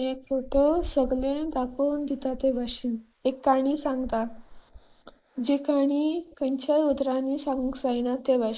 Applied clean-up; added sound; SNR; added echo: neural mask model Resemble Enhance denoiser.